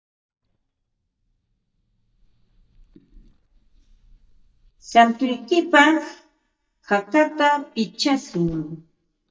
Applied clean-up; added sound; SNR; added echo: neural mask model DeepFilterNet 3.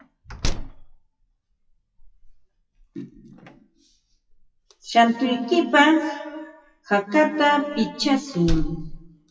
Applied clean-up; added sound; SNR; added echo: classical method WPE with log-MMSE.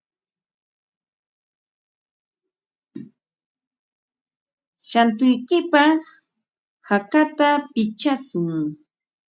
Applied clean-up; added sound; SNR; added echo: none; none; none; none.